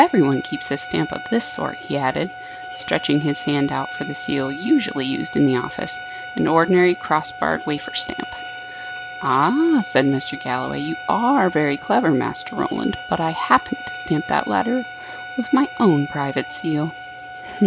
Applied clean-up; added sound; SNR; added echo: none; Bowed string instrument; 13 dB; none.